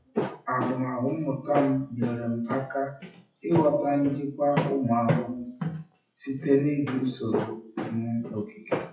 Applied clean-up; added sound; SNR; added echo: classical method WPE with log-MMSE.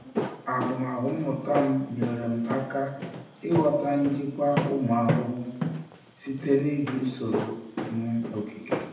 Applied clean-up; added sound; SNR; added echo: none; Walk, footsteps; 6 dB; reverberation time 0.8 s.